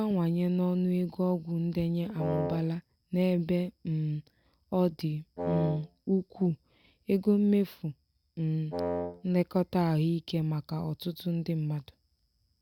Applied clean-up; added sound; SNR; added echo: none; Wind instrument, woodwind instrument; 5 dB; none.